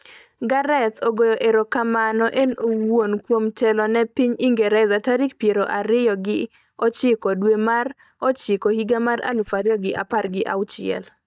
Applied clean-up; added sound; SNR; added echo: neural mask model DeepFilterNet 3.